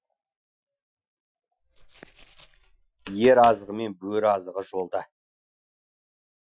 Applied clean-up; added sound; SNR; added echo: classical method Wiener filter.